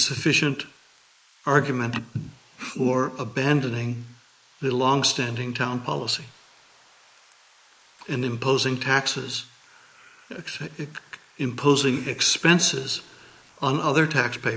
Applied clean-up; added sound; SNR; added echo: neural mask model Resemble Enhance denoiser.